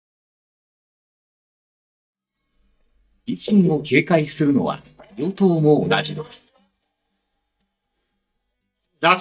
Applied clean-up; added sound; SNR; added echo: neural mask model DeepFilterNet 3.